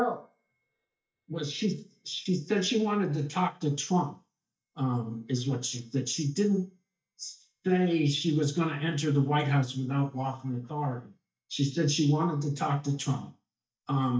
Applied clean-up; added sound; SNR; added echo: neural mask model DeepFilterNet 3.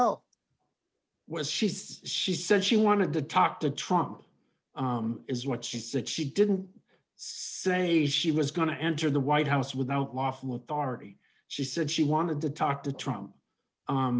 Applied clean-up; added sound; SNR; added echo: none; none; none; none.